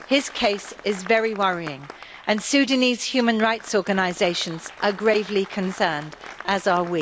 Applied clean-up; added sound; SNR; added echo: none; Applause; 18 dB; none.